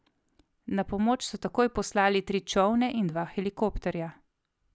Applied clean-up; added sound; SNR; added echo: none; none; none; none.